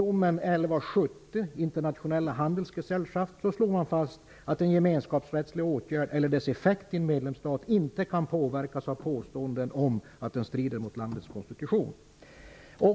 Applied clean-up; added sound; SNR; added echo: none; none; none; none.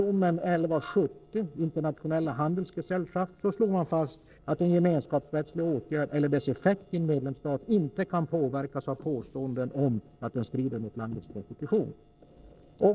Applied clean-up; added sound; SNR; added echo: neural separator model SepFormer DNS4.